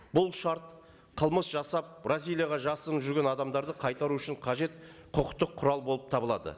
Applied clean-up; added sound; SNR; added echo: none; none; none; none.